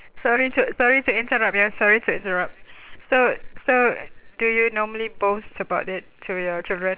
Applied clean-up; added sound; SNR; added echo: neural separator model SepFormer WHAM!.